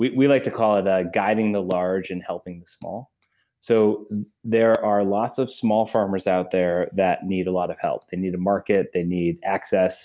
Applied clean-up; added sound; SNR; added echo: none; none; none; none.